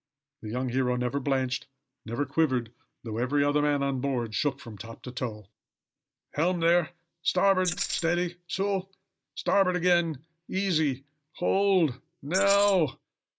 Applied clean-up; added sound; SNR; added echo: neural mask model Resemble Enhance denoiser.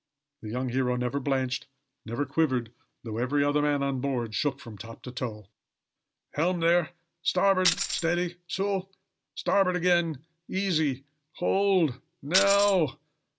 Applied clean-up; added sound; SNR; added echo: none; Tambourine; 1 dB; none.